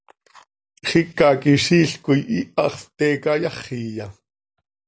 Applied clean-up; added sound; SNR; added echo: none; none; none; none.